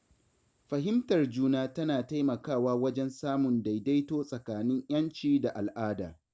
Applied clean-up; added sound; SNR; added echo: none; none; none; none.